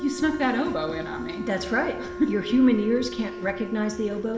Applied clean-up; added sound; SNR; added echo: none; Wind instrument, woodwind instrument; 11 dB; reverberation time 1.7 s.